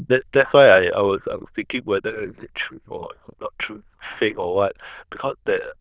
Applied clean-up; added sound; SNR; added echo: neural diffusion model UNIVERSE++.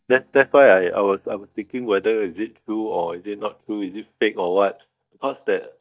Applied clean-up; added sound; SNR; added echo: neural mask model DeepFilterNet 3.